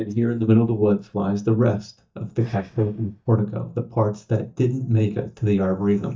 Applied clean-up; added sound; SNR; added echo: neural mask model DeepFilterNet 3.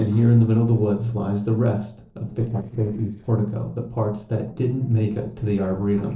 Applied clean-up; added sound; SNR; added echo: neural separator model SepFormer DNS4.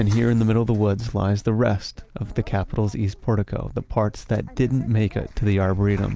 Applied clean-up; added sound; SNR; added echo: none; none; none; none.